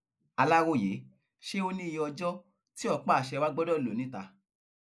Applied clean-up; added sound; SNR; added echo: neural mask model Resemble Enhance denoiser.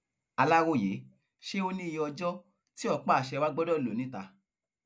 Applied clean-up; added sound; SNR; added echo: none; none; none; none.